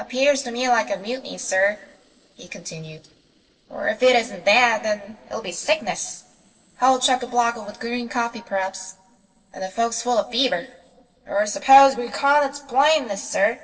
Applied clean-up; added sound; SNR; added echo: neural separator model SepFormer DNS4.